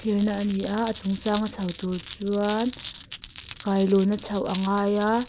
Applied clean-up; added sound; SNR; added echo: none; Glass; 17 dB; none.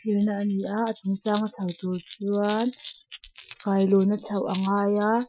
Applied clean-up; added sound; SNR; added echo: classical method Wiener filter.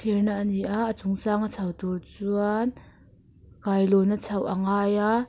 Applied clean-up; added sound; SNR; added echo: none; none; none; none.